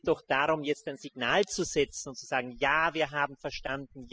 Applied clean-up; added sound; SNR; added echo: classical method spectral subtraction.